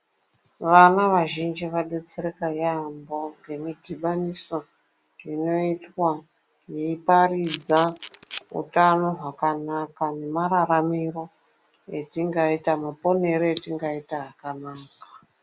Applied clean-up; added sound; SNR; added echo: none; Camera; 15 dB; none.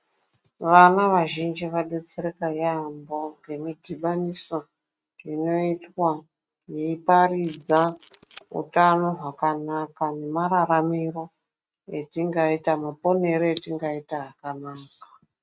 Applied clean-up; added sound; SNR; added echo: neural mask model RNNoise.